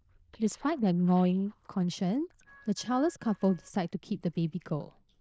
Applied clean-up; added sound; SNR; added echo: neural diffusion model UNIVERSE++.